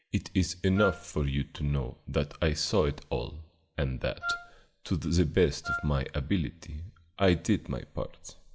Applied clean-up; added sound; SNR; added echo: none; Wind instrument, woodwind instrument; 8 dB; none.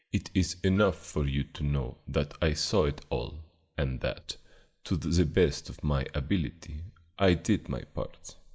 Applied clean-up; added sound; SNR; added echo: neural mask model Resemble Enhance denoiser.